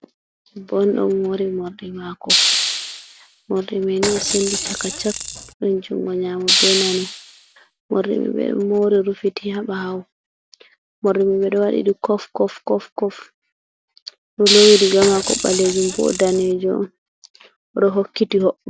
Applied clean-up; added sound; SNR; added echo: none; Rattle / Rattle (instrument) + Hiss; 1 dB; none.